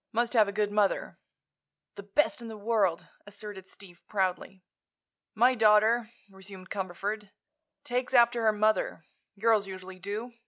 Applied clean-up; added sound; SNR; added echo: none; none; none; none.